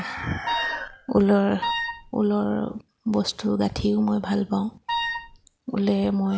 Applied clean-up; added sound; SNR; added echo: none; Wind instrument, woodwind instrument; 5 dB; none.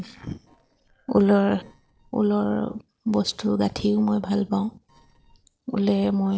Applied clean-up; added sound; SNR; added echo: neural separator model SepFormer DNS4.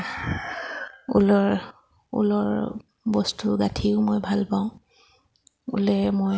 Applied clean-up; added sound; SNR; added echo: none; none; none; none.